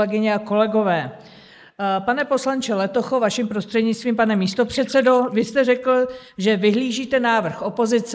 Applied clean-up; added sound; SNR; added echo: neural mask model Resemble Enhance denoiser.